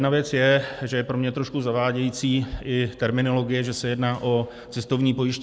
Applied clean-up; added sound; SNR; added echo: none; none; none; none.